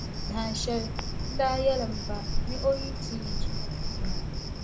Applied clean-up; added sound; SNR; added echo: none; Cricket; -2 dB; none.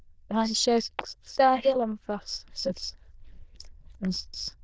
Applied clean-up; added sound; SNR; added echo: neural diffusion model UNIVERSE++.